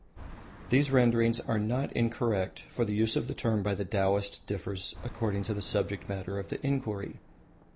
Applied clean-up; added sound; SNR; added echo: none; Car passing by; 19 dB; none.